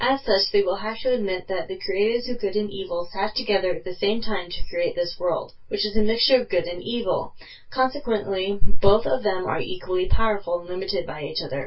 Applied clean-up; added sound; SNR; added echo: none; none; none; reverberation time 0.2 s.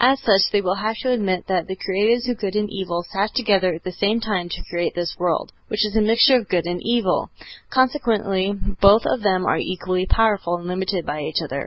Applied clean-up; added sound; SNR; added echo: none; none; none; none.